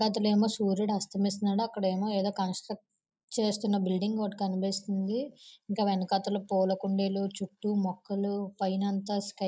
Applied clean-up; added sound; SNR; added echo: neural mask model Resemble Enhance denoiser.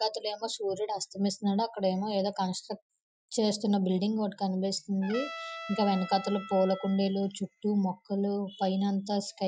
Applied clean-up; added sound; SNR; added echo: classical method Wiener filter.